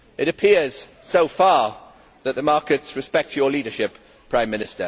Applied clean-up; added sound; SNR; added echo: none; none; none; none.